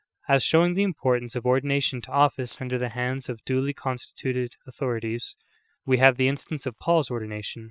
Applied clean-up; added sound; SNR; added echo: neural separator model SepFormer WHAM!.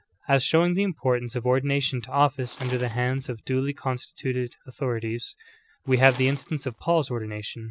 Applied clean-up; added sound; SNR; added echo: none; Tools; 19 dB; none.